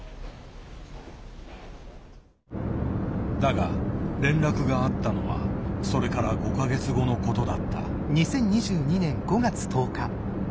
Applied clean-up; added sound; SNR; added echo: none; none; none; none.